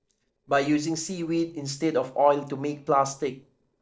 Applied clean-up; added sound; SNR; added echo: neural separator model SepFormer DNS4.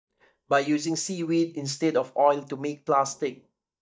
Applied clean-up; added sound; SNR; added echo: neural mask model DeepFilterNet 3.